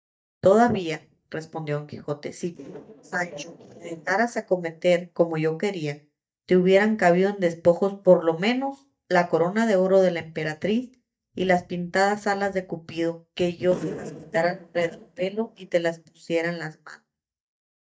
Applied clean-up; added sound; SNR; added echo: neural mask model DeepFilterNet 3.